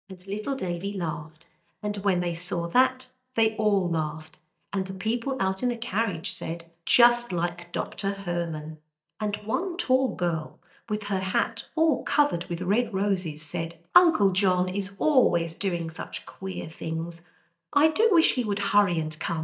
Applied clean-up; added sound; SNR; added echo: neural mask model DeepFilterNet 3.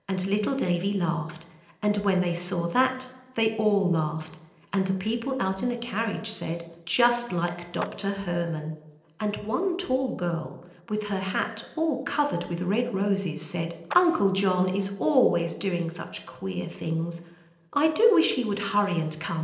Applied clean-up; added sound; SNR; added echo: neural separator model SepFormer DNS4.